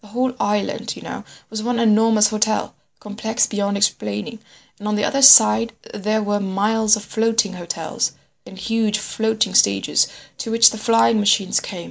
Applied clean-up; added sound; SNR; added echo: none; none; none; none.